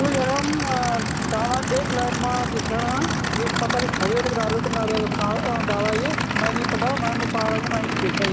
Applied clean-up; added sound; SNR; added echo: none; Idling / Aircraft; -2 dB; none.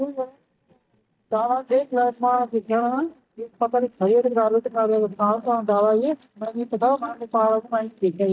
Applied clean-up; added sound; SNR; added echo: neural mask model DeepFilterNet 3.